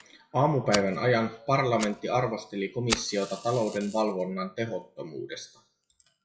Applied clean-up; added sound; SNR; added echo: classical method WPE with log-MMSE.